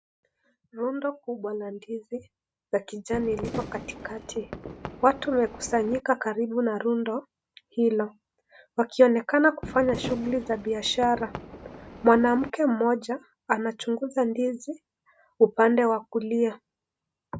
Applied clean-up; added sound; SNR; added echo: none; Fireworks; 12 dB; none.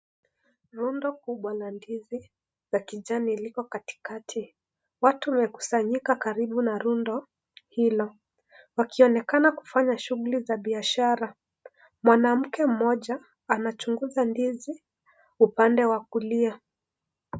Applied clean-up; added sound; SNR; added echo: none; none; none; none.